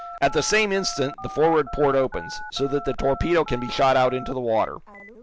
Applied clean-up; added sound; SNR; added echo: none; Telephone; 14 dB; none.